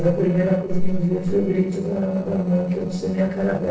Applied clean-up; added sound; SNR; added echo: neural separator model SepFormer DNS4.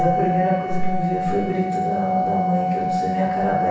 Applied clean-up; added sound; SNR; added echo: none; Organ; -1 dB; reverberation time 1.1 s.